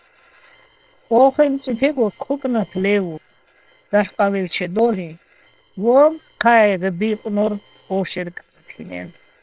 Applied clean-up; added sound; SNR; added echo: neural separator model SepFormer WHAM!.